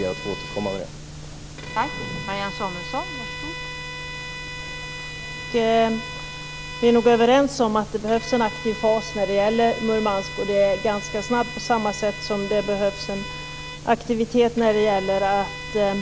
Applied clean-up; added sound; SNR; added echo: none; Bowed string instrument; 12 dB; none.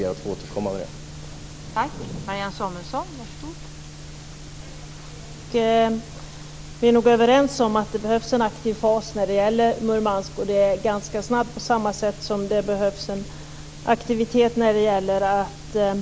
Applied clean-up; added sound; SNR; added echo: none; none; none; none.